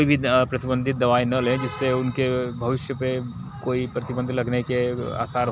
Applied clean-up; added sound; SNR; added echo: none; none; none; none.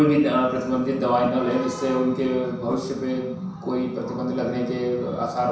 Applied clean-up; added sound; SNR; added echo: none; Whoosh, swoosh, swish; 20 dB; reverberation time 0.7 s.